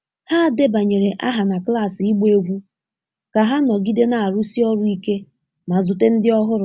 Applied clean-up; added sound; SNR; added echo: none; none; none; none.